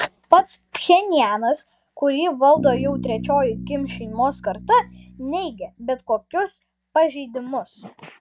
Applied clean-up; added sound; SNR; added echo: neural mask model RNNoise.